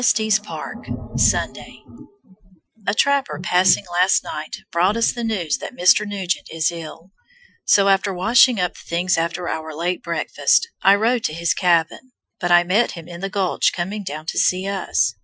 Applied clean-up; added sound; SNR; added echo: classical method Wiener filter.